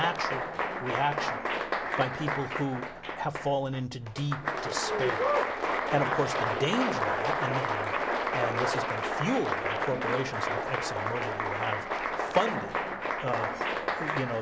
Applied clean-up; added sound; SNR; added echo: none; Applause; -2 dB; none.